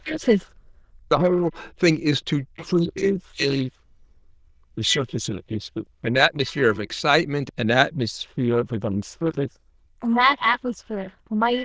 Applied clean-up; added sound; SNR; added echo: neural diffusion model UNIVERSE++.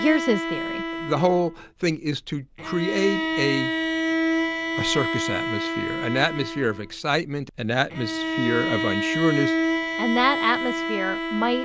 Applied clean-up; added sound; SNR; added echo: none; Bowed string instrument; 2 dB; none.